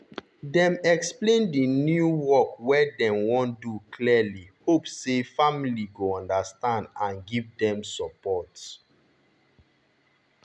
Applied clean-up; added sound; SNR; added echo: none; none; none; none.